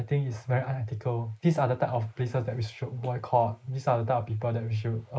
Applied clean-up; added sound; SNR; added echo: neural mask model Resemble Enhance denoiser.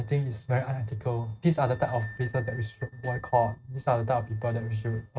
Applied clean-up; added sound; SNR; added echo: neural mask model RNNoise.